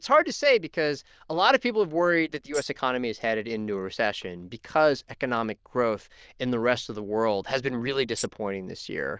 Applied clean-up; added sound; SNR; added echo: neural diffusion model UNIVERSE++.